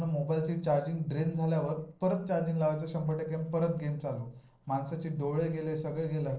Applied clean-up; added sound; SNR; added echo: neural separator model SepFormer DNS4.